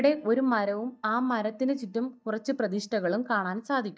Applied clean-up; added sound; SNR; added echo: neural mask model DeepFilterNet 3.